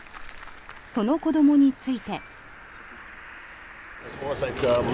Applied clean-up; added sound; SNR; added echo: none; Cricket; 17 dB; none.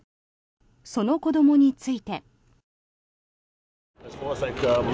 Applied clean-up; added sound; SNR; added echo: none; none; none; none.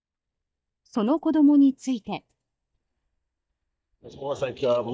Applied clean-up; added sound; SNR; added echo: neural mask model DeepFilterNet 3.